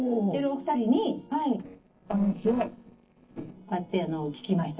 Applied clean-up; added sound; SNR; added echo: neural separator model SepFormer DNS4.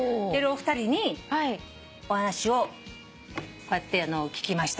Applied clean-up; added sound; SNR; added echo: none; none; none; none.